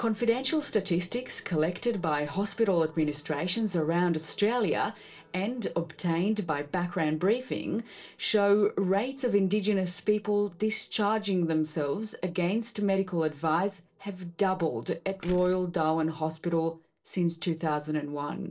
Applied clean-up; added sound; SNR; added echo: neural separator model SepFormer DNS4.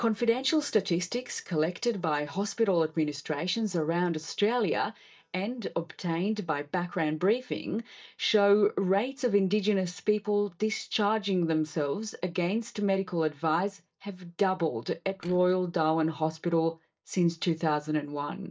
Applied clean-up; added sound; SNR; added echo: neural mask model DeepFilterNet 3.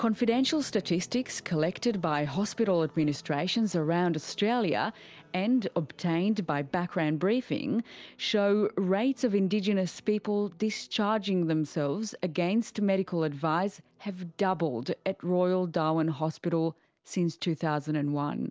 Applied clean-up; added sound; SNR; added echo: none; none; none; none.